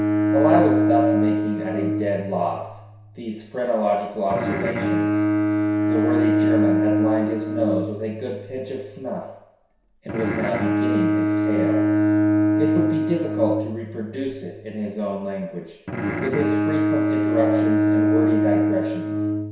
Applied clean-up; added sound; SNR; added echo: none; Bowed string instrument; -5 dB; reverberation time 0.7 s.